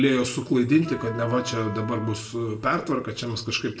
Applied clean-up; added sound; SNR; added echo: none; Wind instrument, woodwind instrument; 14 dB; reverberation time 0.6 s.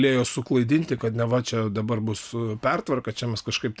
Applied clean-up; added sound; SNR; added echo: none; none; none; none.